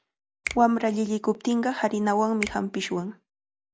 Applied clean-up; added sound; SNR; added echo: none; Finger snapping; 15 dB; none.